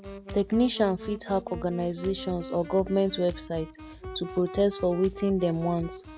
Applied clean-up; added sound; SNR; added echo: none; Wind instrument, woodwind instrument + Drum kit; 13 dB; none.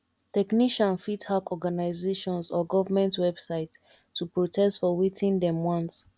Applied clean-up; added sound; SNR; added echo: none; none; none; none.